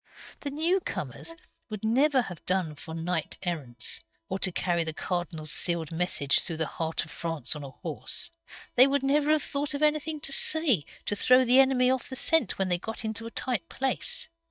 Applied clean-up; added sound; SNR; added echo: neural mask model DeepFilterNet 3.